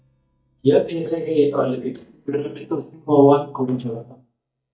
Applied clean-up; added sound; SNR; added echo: neural mask model DeepFilterNet 3.